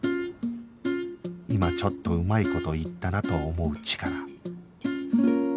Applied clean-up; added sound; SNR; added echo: none; none; none; none.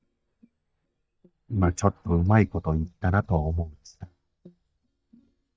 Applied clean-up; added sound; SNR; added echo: neural mask model DeepFilterNet 3.